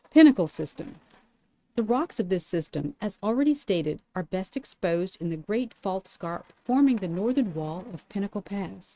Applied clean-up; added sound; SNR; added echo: neural mask model RNNoise.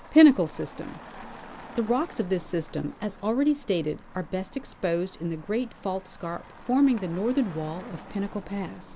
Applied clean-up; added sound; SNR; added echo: none; Motor vehicle (road); 20 dB; none.